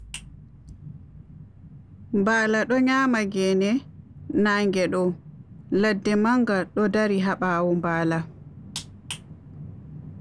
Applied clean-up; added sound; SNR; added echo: none; none; none; none.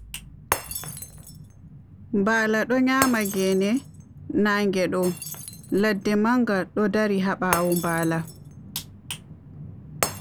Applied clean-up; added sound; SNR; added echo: none; Shatter; 11 dB; none.